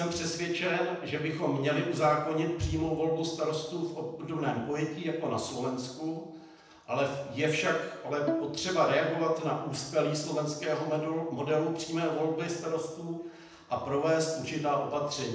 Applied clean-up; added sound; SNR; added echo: none; Bowed string instrument; 8 dB; reverberation time 0.9 s.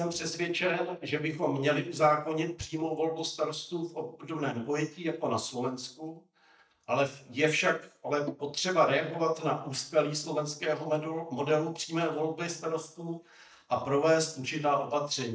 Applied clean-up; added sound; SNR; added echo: neural mask model DeepFilterNet 3.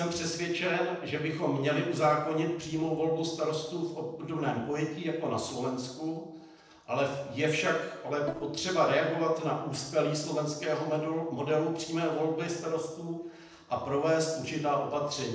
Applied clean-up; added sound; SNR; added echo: neural separator model SepFormer DNS4.